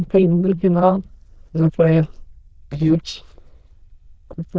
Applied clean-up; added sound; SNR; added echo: neural diffusion model UNIVERSE++.